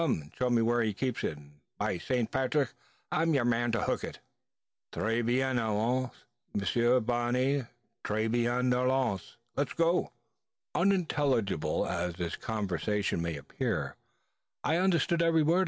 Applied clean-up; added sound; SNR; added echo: none; none; none; none.